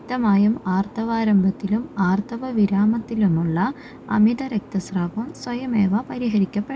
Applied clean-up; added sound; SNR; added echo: none; Boat, Water vehicle; 20 dB; none.